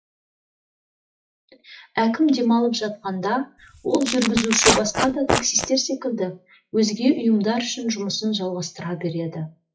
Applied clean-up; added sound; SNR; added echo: classical method WPE with log-MMSE.